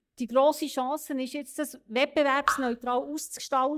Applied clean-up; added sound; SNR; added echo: neural mask model DeepFilterNet 3.